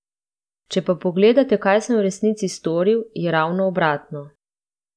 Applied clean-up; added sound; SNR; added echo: none; none; none; none.